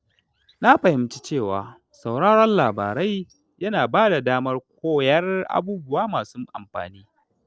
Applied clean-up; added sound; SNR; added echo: neural separator model SepFormer DNS4.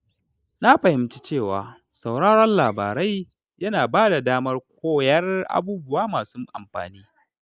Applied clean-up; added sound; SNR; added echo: neural mask model Resemble Enhance denoiser.